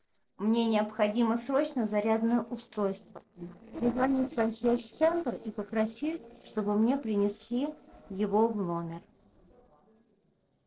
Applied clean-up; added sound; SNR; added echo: neural separator model SepFormer DNS4.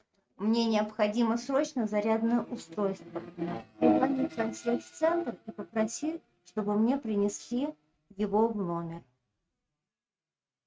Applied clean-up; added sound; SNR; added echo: neural mask model RNNoise.